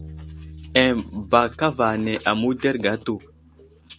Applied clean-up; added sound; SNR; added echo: none; Bass guitar; 19 dB; none.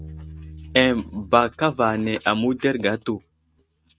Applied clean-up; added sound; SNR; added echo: neural mask model RNNoise.